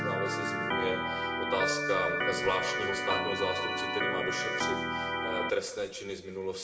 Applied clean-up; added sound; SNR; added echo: none; Organ; -2 dB; reverberation time 1.1 s.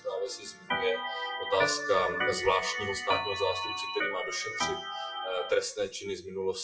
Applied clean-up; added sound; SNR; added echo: classical method WPE with log-MMSE.